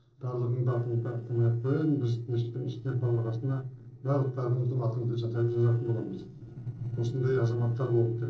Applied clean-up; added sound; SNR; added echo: neural separator model SepFormer DNS4.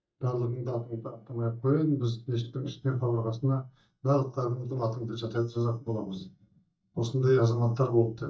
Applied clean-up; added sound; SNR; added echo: neural mask model DeepFilterNet 3.